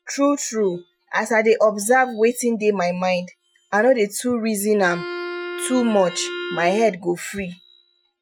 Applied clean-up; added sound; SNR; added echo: classical method Wiener filter.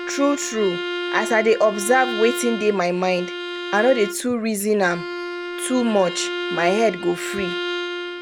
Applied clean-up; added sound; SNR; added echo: none; Bowed string instrument; 7 dB; none.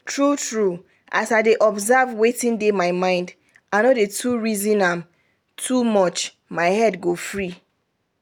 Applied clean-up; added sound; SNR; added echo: none; none; none; none.